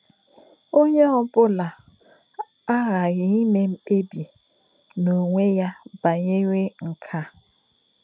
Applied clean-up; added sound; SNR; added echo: none; none; none; none.